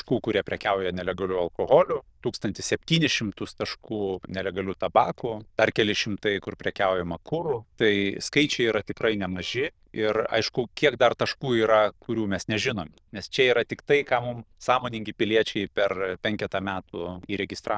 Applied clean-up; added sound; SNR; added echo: neural diffusion model UNIVERSE++.